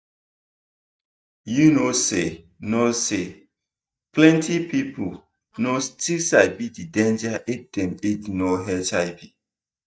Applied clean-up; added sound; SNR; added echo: neural mask model DeepFilterNet 3.